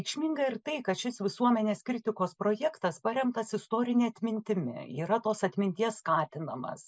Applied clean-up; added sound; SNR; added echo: none; none; none; none.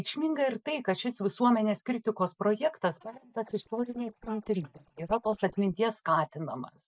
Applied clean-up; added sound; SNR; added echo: neural mask model DeepFilterNet 3.